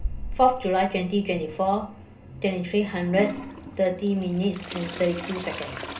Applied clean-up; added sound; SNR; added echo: none; Trickle, dribble / Toilet flush; 11 dB; reverberation time 0.2 s.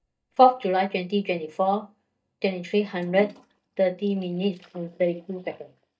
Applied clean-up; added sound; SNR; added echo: neural mask model DeepFilterNet 3.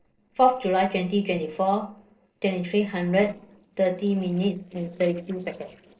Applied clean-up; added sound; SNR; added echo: neural separator model SepFormer DNS4.